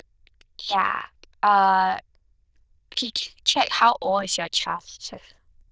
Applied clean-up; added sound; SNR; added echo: neural diffusion model UNIVERSE++.